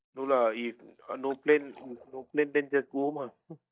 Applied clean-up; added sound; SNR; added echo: neural mask model DeepFilterNet 3.